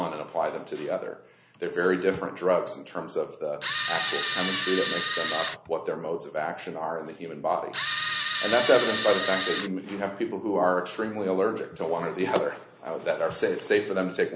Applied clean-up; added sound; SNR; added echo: none; Camera; -5 dB; none.